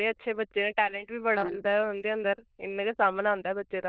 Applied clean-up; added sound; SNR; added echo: neural diffusion model UNIVERSE++.